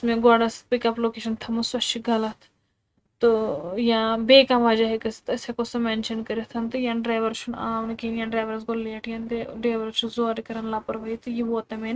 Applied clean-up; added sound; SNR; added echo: neural mask model RNNoise.